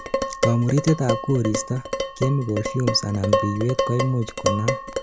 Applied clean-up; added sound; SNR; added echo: none; Dishes, pots, and pans; 3 dB; none.